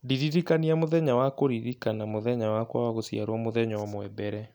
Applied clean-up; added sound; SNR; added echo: none; none; none; none.